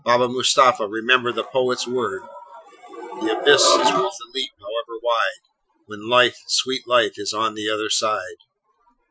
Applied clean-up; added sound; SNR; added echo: classical method Wiener filter.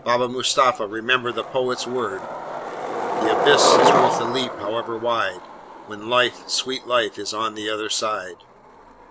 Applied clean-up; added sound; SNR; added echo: none; Skateboard; 1 dB; none.